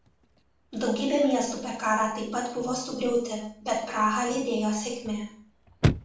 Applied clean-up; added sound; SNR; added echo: none; Chirp, tweet / Slam / Car; 8 dB; reverberation time 0.5 s.